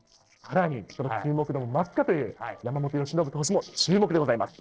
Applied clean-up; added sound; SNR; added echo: neural separator model SepFormer DNS4.